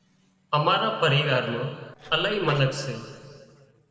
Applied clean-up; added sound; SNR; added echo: neural separator model SepFormer DNS4.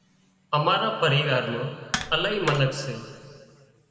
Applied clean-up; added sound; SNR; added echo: none; Tap; 10 dB; reverberation time 2.0 s.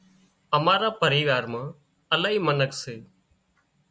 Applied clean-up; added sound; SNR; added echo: none; none; none; none.